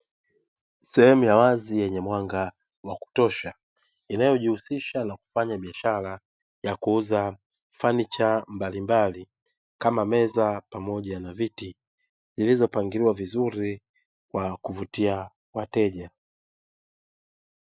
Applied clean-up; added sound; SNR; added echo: none; none; none; none.